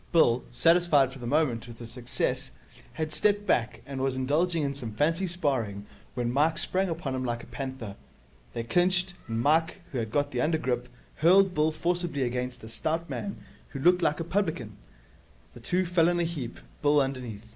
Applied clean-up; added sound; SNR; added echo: none; none; none; none.